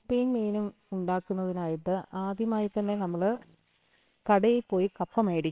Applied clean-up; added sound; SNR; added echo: neural separator model SepFormer WHAMR!.